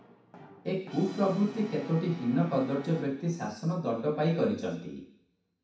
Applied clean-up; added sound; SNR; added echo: none; Brass instrument; 17 dB; reverberation time 0.6 s.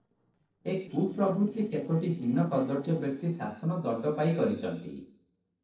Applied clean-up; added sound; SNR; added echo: neural separator model SepFormer DNS4.